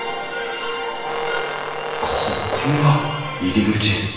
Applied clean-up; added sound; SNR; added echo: none; Brass instrument; 8 dB; reverberation time 1.3 s.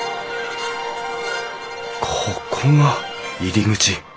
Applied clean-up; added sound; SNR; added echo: none; none; none; none.